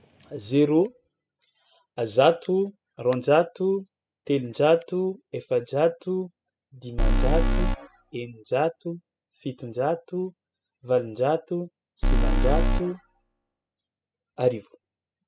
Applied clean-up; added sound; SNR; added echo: classical method spectral subtraction.